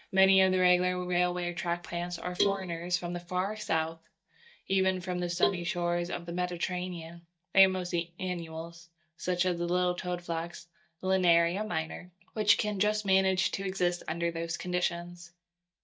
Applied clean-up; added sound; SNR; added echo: neural mask model DeepFilterNet 3.